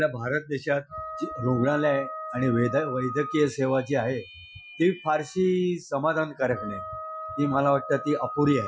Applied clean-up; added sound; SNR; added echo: classical method Wiener filter.